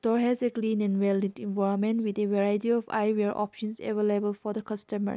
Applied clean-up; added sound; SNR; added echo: none; none; none; none.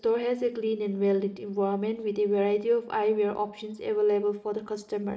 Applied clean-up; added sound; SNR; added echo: none; none; none; reverberation time 2.0 s.